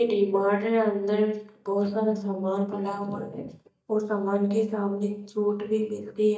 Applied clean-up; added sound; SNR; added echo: neural mask model DeepFilterNet 3.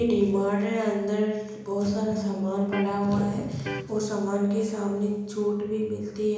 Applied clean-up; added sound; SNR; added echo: none; Electric guitar; 8 dB; reverberation time 1.0 s.